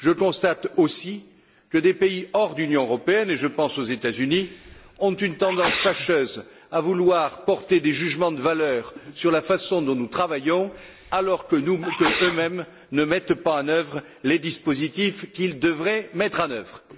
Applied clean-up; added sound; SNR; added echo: none; Sneeze; 8 dB; none.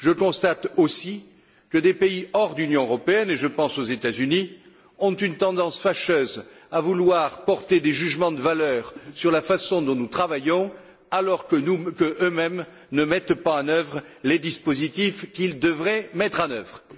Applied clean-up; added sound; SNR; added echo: none; none; none; none.